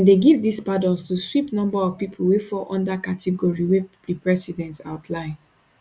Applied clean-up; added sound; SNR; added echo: none; none; none; none.